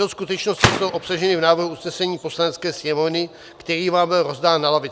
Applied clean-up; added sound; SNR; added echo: none; Gunshot, gunfire; 7 dB; none.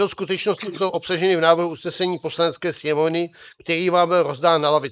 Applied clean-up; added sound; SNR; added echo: neural mask model Resemble Enhance denoiser.